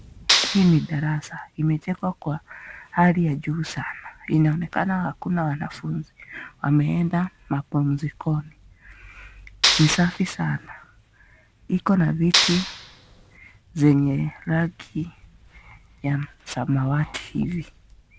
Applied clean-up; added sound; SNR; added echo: none; Clapping; 0 dB; none.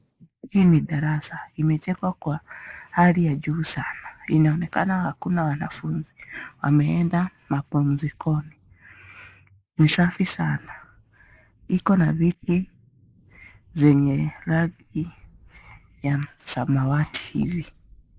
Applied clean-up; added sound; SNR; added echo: neural mask model Resemble Enhance denoiser.